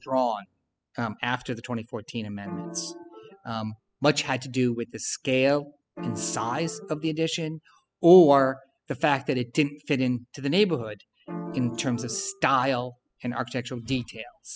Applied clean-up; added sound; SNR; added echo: classical method spectral subtraction.